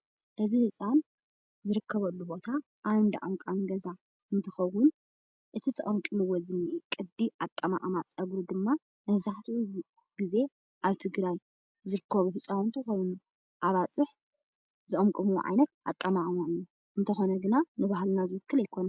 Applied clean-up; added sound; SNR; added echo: none; none; none; none.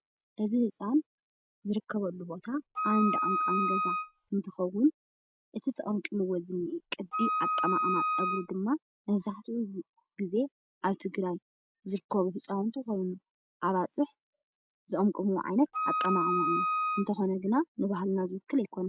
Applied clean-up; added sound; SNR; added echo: none; Wind instrument, woodwind instrument; -1 dB; none.